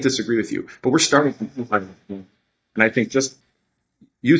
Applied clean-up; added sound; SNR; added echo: neural mask model DeepFilterNet 3.